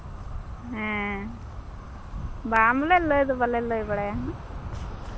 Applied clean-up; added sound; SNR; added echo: none; Insect; 9 dB; none.